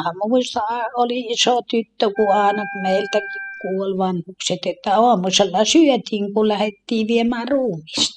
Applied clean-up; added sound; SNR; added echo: classical method spectral subtraction.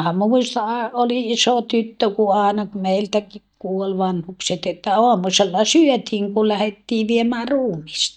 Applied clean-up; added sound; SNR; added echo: neural mask model DeepFilterNet 3.